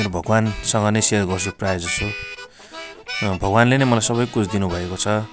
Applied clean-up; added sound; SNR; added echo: none; Harmonica; 13 dB; none.